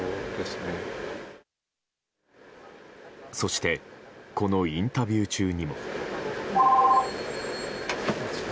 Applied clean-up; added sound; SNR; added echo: none; none; none; none.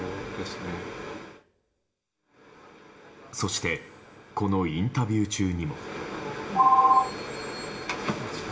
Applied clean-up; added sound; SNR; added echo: none; none; none; reverberation time 0.5 s.